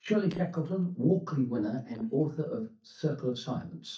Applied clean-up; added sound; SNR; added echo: neural mask model DeepFilterNet 3.